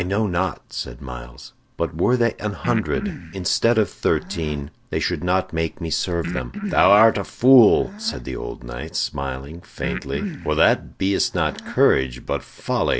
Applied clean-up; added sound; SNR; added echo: none; Breathing; 13 dB; none.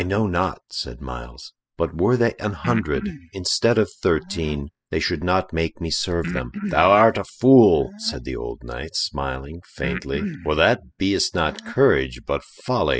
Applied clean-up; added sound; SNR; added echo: classical method spectral subtraction.